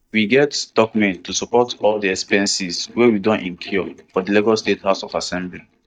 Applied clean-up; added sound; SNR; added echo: neural mask model DeepFilterNet 3.